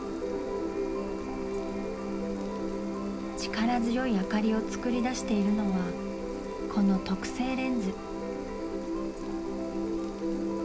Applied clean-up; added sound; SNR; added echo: none; Rain; 14 dB; reverberation time 0.3 s.